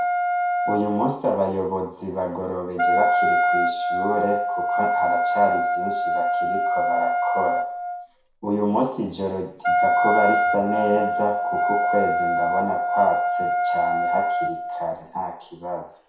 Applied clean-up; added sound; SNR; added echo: none; Wind instrument, woodwind instrument; -3 dB; reverberation time 0.6 s.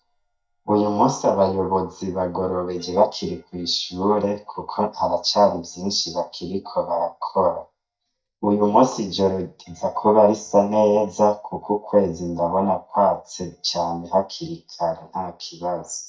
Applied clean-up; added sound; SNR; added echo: neural mask model DeepFilterNet 3.